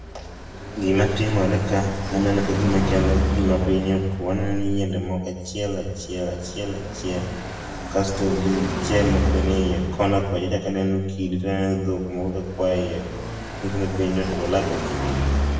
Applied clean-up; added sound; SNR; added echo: none; Car passing by; 5 dB; reverberation time 1.1 s.